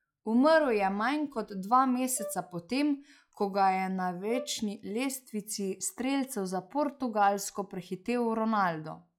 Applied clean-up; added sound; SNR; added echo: classical method log-MMSE.